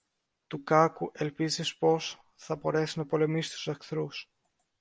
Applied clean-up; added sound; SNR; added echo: none; none; none; none.